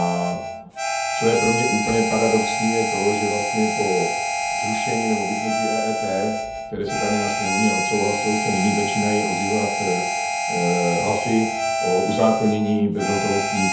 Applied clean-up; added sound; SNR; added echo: none; Harmonica; 1 dB; reverberation time 0.7 s.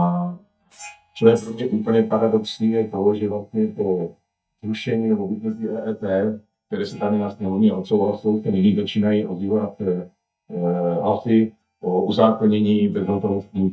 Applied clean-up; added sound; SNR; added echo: neural mask model DeepFilterNet 3.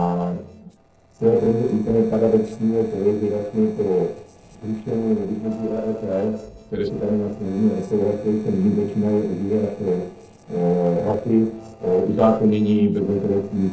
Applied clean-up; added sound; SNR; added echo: neural separator model SepFormer DNS4.